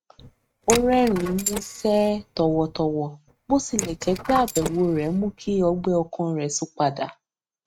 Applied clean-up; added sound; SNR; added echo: neural mask model RNNoise.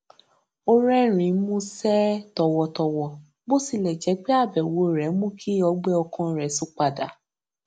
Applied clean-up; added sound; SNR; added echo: none; none; none; none.